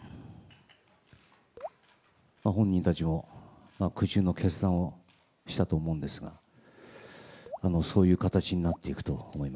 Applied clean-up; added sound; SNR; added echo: none; Raindrop / Drip; 15 dB; none.